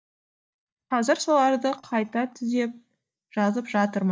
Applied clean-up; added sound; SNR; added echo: neural mask model DeepFilterNet 3.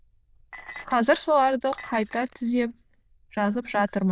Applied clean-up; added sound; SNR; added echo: neural diffusion model UNIVERSE++.